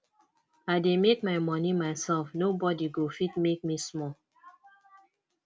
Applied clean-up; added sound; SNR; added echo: none; none; none; none.